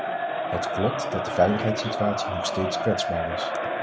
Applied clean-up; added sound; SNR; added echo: none; Crowd; 0 dB; none.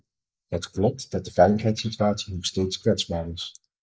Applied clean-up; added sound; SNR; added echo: neural mask model Resemble Enhance denoiser.